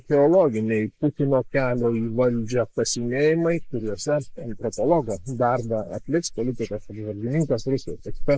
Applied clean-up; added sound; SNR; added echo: neural mask model Resemble Enhance denoiser.